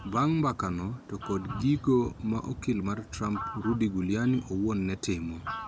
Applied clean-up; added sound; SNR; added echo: none; Fowl; 15 dB; none.